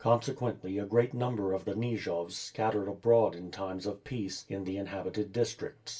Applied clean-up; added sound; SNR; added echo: none; none; none; reverberation time 0.2 s.